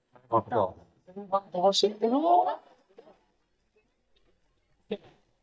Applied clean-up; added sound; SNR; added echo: neural mask model DeepFilterNet 3.